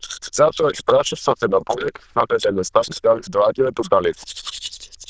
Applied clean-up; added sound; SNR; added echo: neural diffusion model UNIVERSE++.